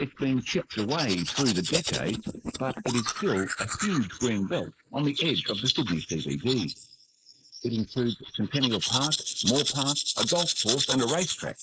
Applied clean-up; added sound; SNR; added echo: neural mask model Resemble Enhance denoiser.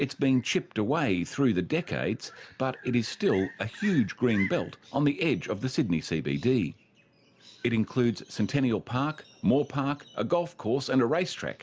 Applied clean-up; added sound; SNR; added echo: none; none; none; none.